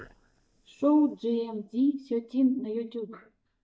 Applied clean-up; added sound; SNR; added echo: neural mask model DeepFilterNet 3.